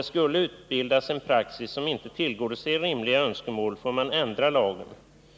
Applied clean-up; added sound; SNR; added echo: none; none; none; none.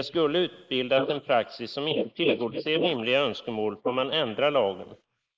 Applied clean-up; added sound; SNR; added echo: neural mask model Resemble Enhance denoiser.